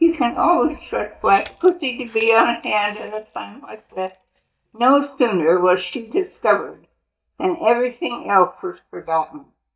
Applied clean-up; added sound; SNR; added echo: neural mask model DeepFilterNet 3.